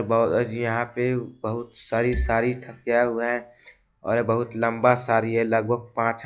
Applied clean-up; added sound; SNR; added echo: classical method log-MMSE.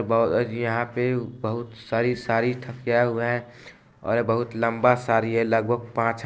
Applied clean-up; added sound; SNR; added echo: neural separator model SepFormer DNS4.